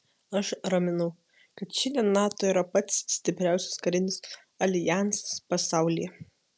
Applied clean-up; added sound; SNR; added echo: none; none; none; none.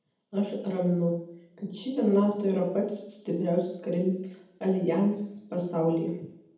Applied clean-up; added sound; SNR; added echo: none; none; none; reverberation time 0.8 s.